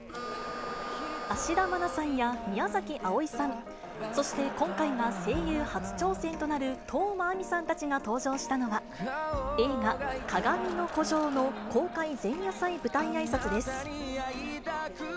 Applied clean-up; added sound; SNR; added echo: none; Crowd + Harmonica; 10 dB; none.